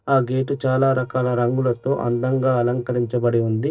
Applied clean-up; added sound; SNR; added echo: neural separator model SepFormer DNS4.